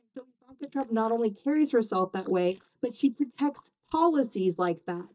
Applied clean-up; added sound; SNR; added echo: neural mask model DeepFilterNet 3.